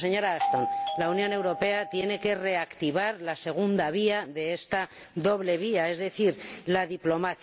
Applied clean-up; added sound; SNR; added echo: none; Doorbell; 5 dB; none.